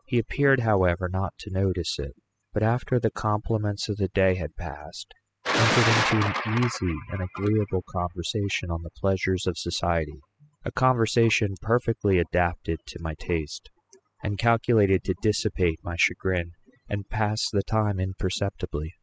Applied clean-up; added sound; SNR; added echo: classical method spectral subtraction.